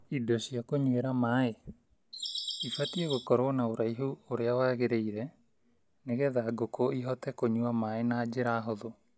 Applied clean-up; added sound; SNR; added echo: none; Bird vocalization, bird call, bird song; 7 dB; none.